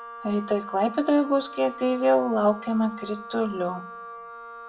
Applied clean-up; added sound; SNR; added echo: none; Wind instrument, woodwind instrument; 14 dB; reverberation time 0.4 s.